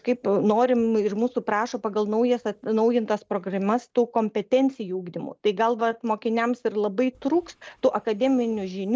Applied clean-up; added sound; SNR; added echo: none; none; none; none.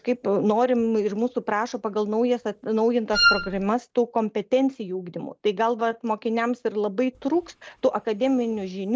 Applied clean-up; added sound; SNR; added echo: none; Wind instrument, woodwind instrument; -2 dB; none.